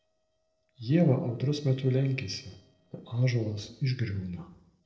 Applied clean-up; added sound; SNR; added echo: neural separator model SepFormer DNS4.